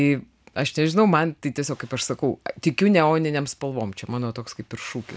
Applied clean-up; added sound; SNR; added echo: none; none; none; none.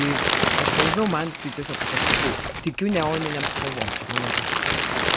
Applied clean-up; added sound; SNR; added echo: none; Crumpling, crinkling; -4 dB; none.